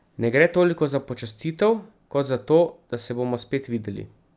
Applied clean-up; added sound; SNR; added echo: none; none; none; none.